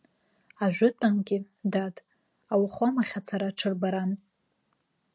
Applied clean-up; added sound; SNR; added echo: none; none; none; none.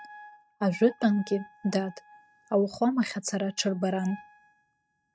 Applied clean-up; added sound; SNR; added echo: neural mask model RNNoise.